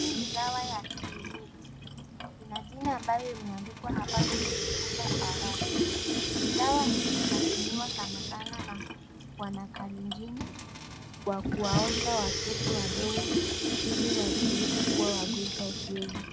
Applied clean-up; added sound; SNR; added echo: none; Sink (filling or washing) / Water tap, faucet; -5 dB; none.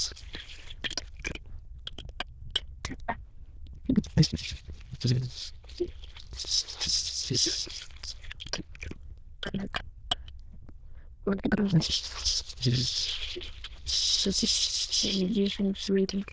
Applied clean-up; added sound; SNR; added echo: neural diffusion model UNIVERSE++.